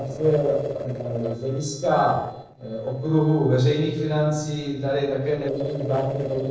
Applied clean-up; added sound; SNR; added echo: neural separator model SepFormer DNS4.